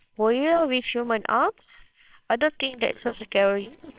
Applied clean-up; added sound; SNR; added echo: neural separator model SepFormer WHAMR!.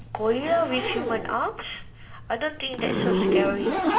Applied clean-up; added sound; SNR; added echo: none; Zipper (clothing); 0 dB; reverberation time 0.5 s.